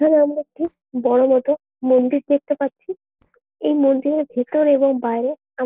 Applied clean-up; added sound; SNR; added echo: neural separator model SepFormer DNS4.